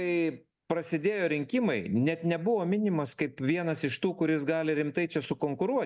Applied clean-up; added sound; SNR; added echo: none; none; none; none.